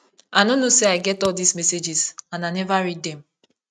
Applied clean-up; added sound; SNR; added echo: neural mask model RNNoise.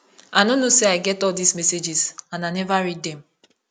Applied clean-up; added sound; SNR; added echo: none; none; none; none.